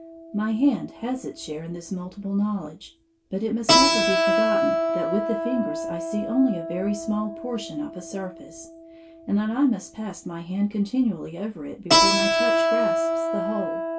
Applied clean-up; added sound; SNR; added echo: none; Keyboard (musical); -2 dB; reverberation time 0.2 s.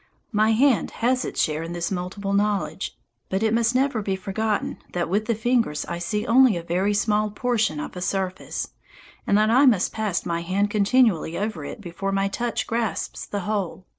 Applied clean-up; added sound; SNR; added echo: none; none; none; none.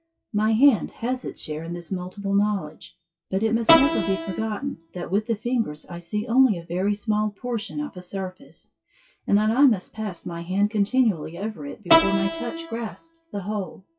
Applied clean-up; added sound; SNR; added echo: classical method WPE with log-MMSE.